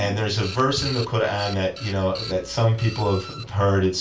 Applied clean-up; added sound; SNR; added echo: none; Printer; 14 dB; reverberation time 0.3 s.